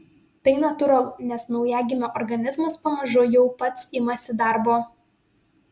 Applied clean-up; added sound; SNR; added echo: none; none; none; none.